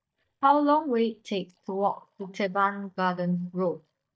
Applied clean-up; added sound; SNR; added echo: neural mask model DeepFilterNet 3.